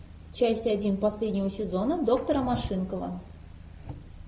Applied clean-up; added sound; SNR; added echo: none; none; none; none.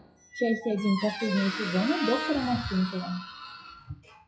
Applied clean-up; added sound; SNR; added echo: classical method WPE with log-MMSE.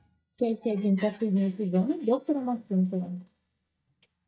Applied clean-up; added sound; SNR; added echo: neural mask model DeepFilterNet 3.